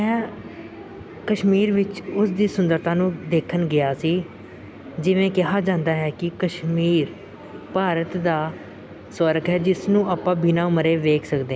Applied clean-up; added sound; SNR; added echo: none; none; none; none.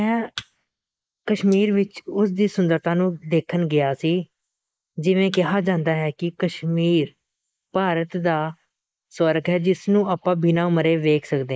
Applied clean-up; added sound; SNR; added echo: neural mask model Resemble Enhance denoiser.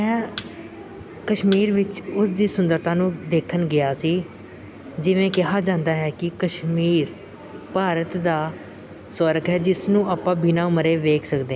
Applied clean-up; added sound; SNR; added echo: none; Thump, thud; 19 dB; none.